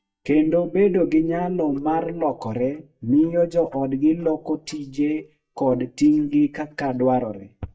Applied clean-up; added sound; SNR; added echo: neural mask model DeepFilterNet 3.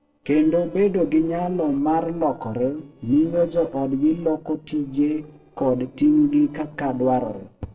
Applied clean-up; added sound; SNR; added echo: neural separator model SepFormer DNS4.